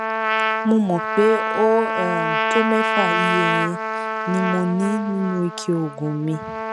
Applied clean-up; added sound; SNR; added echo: none; Trumpet; 1 dB; none.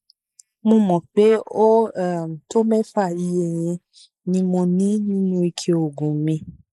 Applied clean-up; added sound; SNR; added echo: neural mask model Resemble Enhance denoiser.